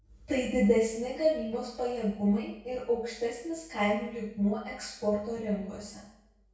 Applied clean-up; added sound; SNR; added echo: none; none; none; reverberation time 0.6 s.